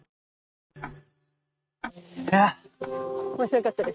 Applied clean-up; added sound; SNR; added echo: neural mask model RNNoise.